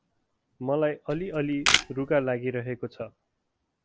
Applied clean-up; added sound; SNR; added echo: none; Camera; -2 dB; none.